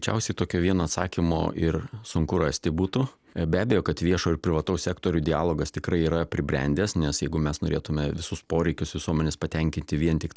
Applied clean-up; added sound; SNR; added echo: none; none; none; none.